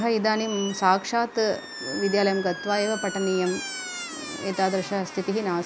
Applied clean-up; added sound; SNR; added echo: none; Squeak; 12 dB; none.